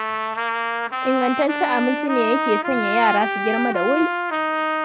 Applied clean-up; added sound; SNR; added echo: none; Trumpet; 1 dB; none.